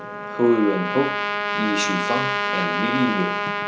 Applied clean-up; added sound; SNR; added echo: none; Trumpet; 1 dB; none.